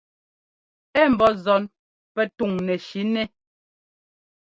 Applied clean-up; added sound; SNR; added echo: none; none; none; none.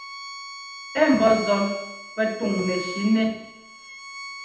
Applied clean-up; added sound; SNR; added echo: none; Bowed string instrument; 12 dB; reverberation time 0.8 s.